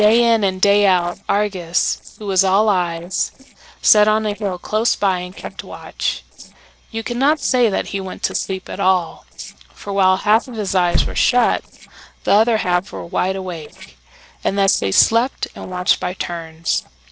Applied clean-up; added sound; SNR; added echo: neural separator model SepFormer DNS4.